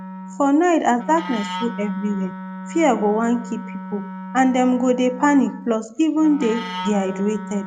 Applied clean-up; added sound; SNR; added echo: none; Wind instrument, woodwind instrument; 12 dB; none.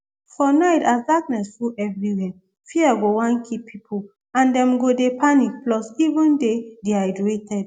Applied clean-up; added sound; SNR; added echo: none; none; none; none.